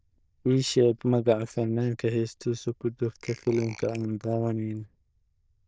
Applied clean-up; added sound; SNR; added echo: neural diffusion model UNIVERSE++.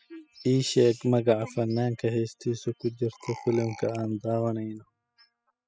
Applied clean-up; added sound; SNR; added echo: classical method spectral subtraction.